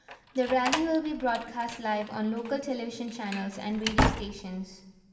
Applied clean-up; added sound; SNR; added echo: none; Slam; 3 dB; reverberation time 1.1 s.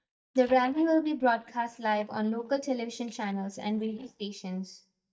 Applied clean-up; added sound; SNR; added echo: neural mask model DeepFilterNet 3.